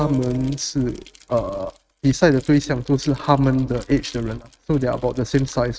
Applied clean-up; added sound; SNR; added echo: neural mask model RNNoise.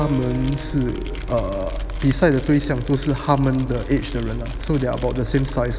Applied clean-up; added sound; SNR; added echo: none; Crumpling, crinkling + Keyboard (musical); 15 dB; none.